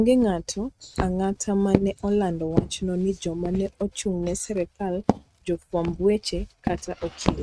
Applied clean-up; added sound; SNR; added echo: neural mask model RNNoise.